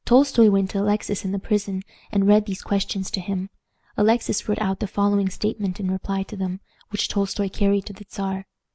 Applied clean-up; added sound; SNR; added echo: none; none; none; none.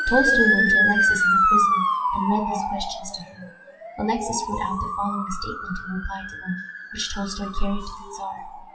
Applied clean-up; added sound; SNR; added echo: classical method WPE with log-MMSE.